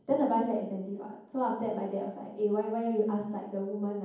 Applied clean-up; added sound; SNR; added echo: none; none; none; reverberation time 1.2 s.